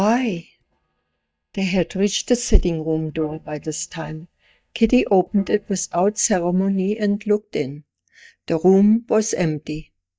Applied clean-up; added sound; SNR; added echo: neural mask model DeepFilterNet 3.